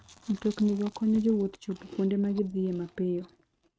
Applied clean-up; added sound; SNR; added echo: neural mask model RNNoise.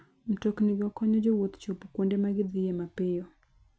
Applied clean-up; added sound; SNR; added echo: none; none; none; none.